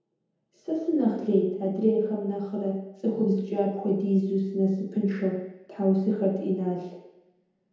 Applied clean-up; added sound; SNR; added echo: none; none; none; reverberation time 1.0 s.